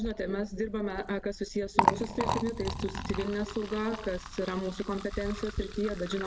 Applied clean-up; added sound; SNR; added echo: none; Liquid; 2 dB; none.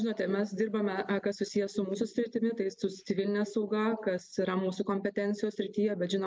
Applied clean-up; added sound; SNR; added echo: none; none; none; none.